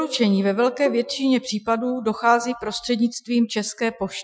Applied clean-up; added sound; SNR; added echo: classical method Wiener filter.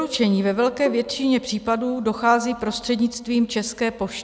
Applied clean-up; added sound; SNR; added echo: none; Bowed string instrument; 17 dB; none.